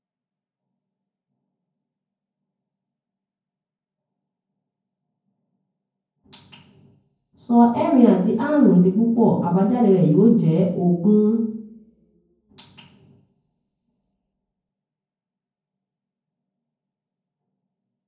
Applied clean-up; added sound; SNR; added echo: none; none; none; reverberation time 0.9 s.